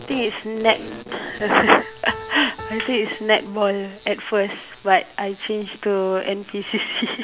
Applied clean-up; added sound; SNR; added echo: none; Piano; 19 dB; none.